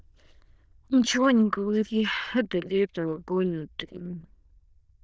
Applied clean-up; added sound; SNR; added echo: neural diffusion model UNIVERSE++.